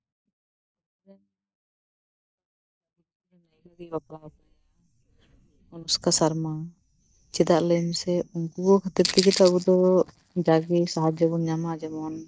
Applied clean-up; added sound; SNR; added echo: neural mask model DeepFilterNet 3.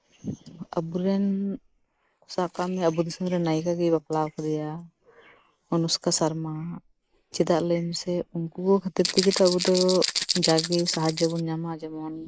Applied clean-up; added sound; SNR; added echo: neural mask model Resemble Enhance denoiser.